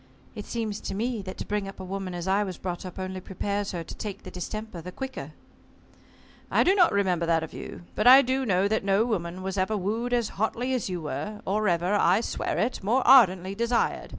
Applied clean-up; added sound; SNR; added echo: none; none; none; none.